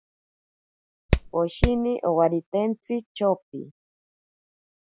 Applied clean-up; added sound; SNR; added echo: none; Hammer; -4 dB; none.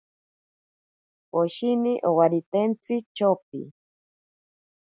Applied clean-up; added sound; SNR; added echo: none; none; none; none.